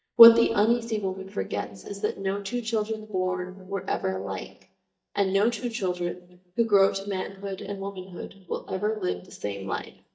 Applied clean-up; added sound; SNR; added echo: neural mask model DeepFilterNet 3.